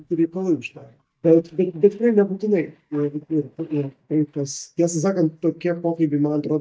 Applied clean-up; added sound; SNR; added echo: neural mask model DeepFilterNet 3.